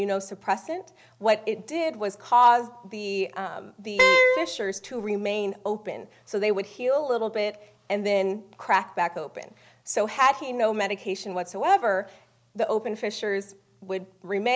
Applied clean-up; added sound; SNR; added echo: none; Wind instrument, woodwind instrument; -5 dB; none.